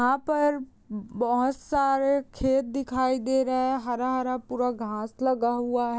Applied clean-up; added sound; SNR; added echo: none; none; none; none.